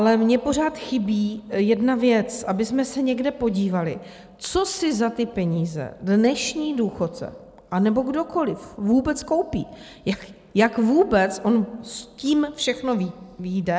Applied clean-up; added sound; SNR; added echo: none; none; none; none.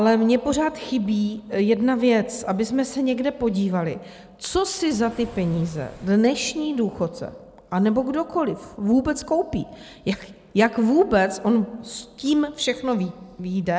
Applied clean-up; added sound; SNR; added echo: none; Engine / Car; 20 dB; none.